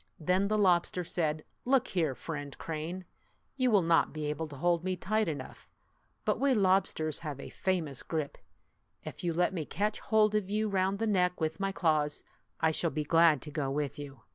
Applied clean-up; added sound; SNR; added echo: none; none; none; none.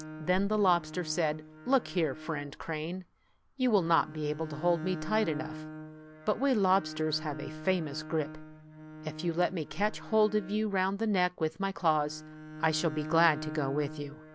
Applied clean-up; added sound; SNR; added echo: none; Bowed string instrument; 13 dB; none.